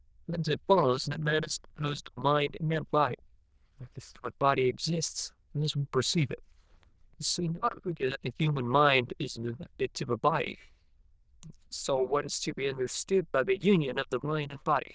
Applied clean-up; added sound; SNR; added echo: neural diffusion model UNIVERSE++.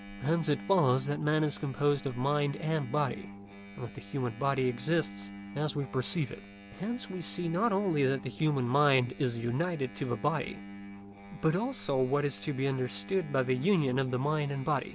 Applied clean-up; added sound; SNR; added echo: none; Engine; 15 dB; none.